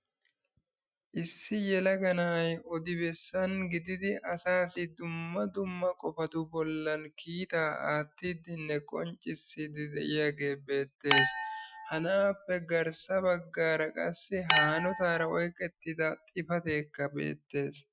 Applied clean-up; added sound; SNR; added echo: classical method Wiener filter.